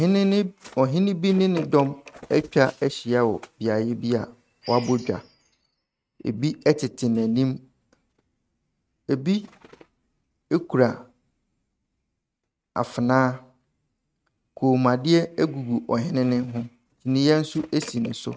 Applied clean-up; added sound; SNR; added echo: neural mask model RNNoise.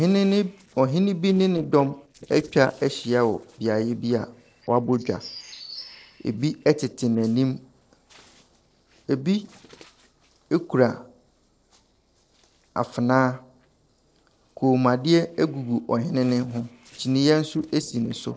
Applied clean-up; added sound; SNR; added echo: neural separator model SepFormer DNS4.